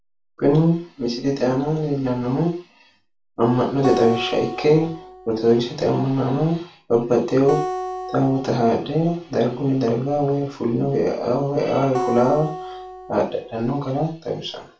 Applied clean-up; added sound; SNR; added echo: none; Acoustic guitar; 10 dB; reverberation time 0.3 s.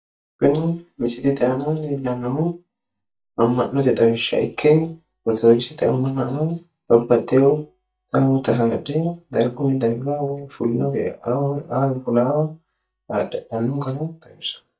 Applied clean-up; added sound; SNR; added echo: neural mask model DeepFilterNet 3.